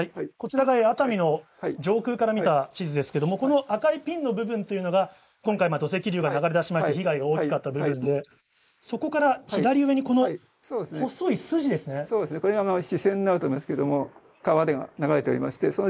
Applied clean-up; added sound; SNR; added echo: neural mask model Resemble Enhance denoiser.